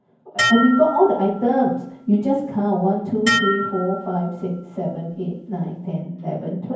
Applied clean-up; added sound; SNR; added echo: none; Dishes, pots, and pans; 6 dB; reverberation time 0.9 s.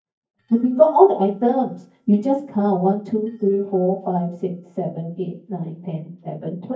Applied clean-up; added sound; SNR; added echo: neural mask model DeepFilterNet 3.